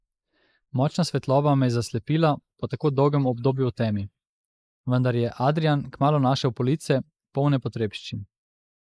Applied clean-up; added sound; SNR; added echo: neural mask model Resemble Enhance denoiser.